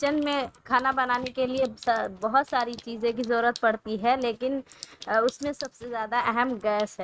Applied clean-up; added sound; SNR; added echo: neural mask model RNNoise.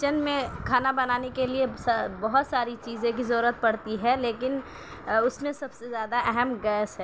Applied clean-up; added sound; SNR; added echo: none; none; none; none.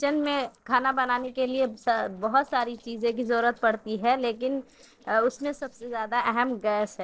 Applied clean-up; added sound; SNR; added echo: neural separator model SepFormer DNS4.